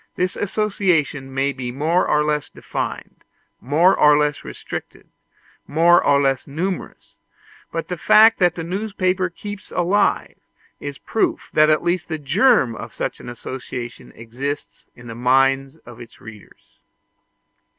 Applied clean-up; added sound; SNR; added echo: none; none; none; none.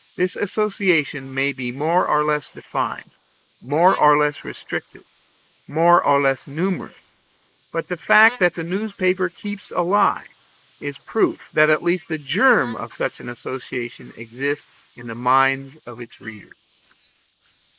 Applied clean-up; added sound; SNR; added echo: neural mask model Resemble Enhance denoiser.